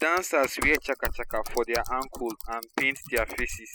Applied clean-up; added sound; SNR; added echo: classical method spectral subtraction.